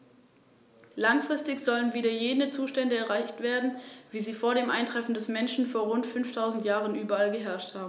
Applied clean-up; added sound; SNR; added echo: none; none; none; none.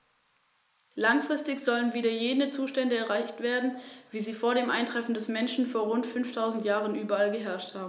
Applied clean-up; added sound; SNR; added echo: neural mask model Resemble Enhance denoiser.